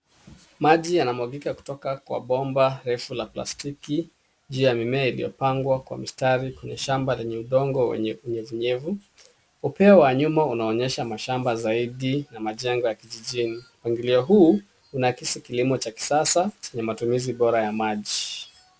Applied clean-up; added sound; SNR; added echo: none; none; none; none.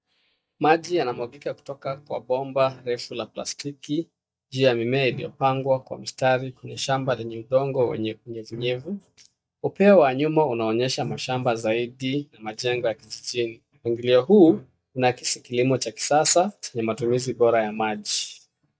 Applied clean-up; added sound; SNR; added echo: neural mask model DeepFilterNet 3.